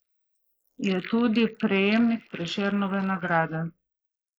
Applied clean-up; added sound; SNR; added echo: neural mask model Resemble Enhance denoiser.